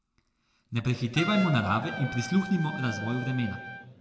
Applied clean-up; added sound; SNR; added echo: none; Trumpet; 11 dB; reverberation time 1.6 s.